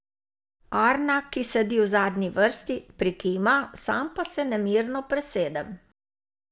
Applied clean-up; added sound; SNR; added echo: none; none; none; none.